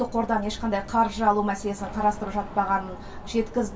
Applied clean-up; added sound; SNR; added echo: none; none; none; reverberation time 0.2 s.